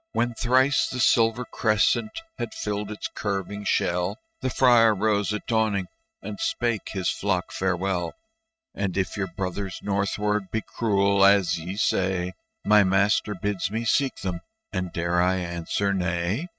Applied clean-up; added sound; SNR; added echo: neural mask model RNNoise.